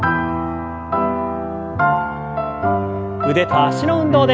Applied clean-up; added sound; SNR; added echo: none; none; none; none.